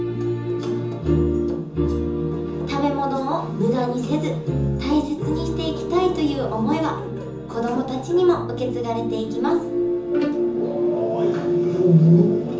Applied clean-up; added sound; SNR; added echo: none; Bowed string instrument; 10 dB; reverberation time 0.6 s.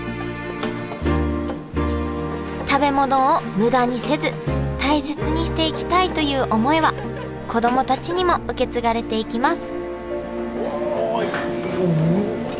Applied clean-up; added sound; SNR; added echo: none; none; none; none.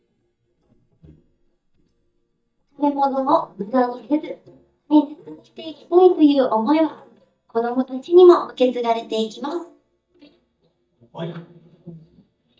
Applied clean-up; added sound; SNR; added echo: neural mask model DeepFilterNet 3.